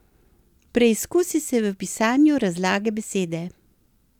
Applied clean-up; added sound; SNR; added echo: none; none; none; none.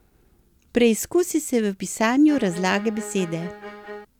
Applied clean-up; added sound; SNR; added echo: none; Bowed string instrument; 15 dB; none.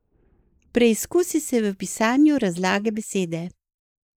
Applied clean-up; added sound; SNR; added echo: neural mask model Resemble Enhance denoiser.